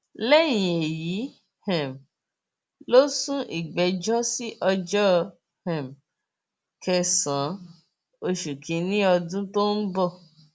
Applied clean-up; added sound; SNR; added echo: none; none; none; none.